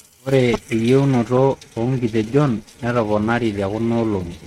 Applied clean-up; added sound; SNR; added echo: neural mask model RNNoise.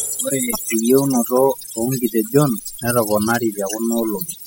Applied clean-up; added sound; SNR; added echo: classical method spectral subtraction.